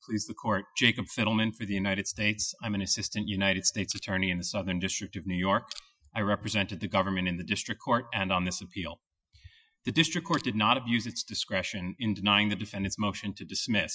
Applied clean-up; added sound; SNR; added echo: classical method Wiener filter.